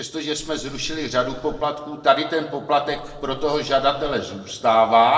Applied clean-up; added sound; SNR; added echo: neural separator model SepFormer DNS4.